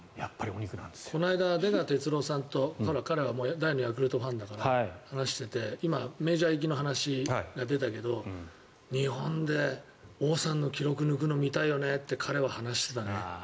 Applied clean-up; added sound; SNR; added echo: none; none; none; none.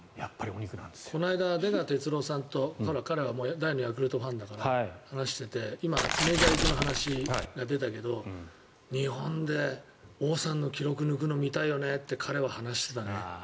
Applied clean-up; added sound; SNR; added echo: none; Tearing; -2 dB; none.